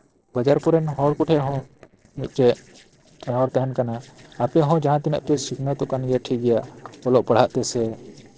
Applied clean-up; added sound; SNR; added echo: neural separator model SepFormer DNS4.